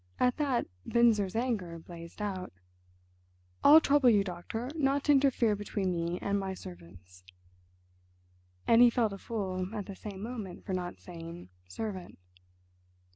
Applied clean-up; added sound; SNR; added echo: none; none; none; none.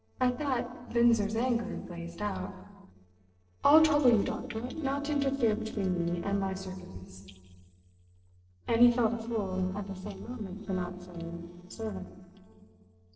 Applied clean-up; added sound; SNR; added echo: neural separator model SepFormer DNS4.